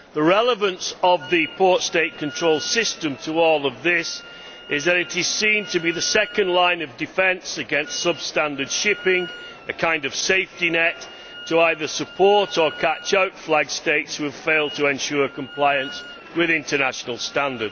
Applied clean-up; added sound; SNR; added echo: none; Wind instrument, woodwind instrument; 18 dB; none.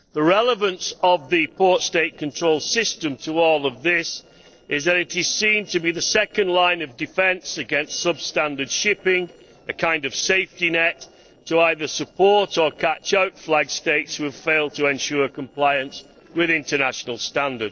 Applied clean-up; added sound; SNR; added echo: neural separator model SepFormer DNS4.